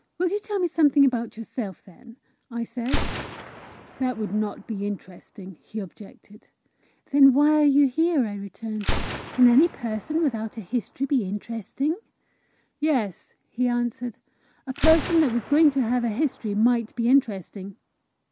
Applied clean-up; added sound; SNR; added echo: none; Gunshot, gunfire; 11 dB; none.